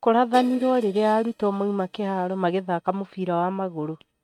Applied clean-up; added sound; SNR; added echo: neural mask model RNNoise.